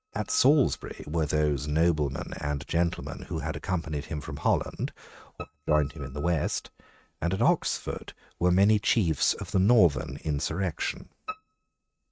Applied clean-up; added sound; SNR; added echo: neural mask model RNNoise.